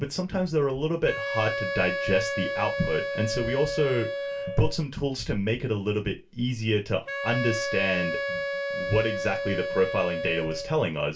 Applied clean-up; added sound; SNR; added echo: none; Wind instrument, woodwind instrument; 5 dB; reverberation time 0.2 s.